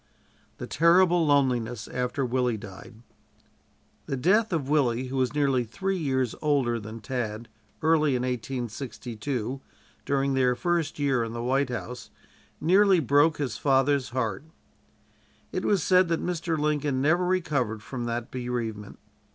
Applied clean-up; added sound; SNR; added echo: none; none; none; none.